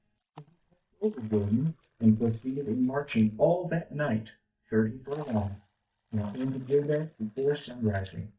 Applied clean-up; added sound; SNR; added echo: neural mask model DeepFilterNet 3.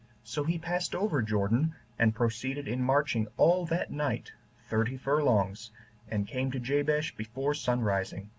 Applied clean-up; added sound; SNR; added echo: none; none; none; none.